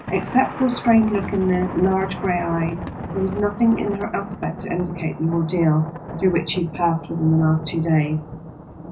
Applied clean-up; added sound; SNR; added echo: none; Thunder; 11 dB; reverberation time 0.4 s.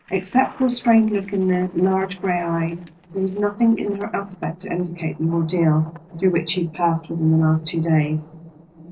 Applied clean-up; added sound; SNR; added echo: neural separator model SepFormer DNS4.